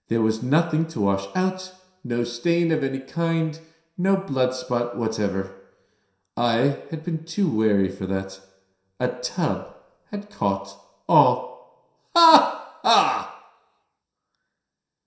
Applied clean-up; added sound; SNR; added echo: none; none; none; reverberation time 0.7 s.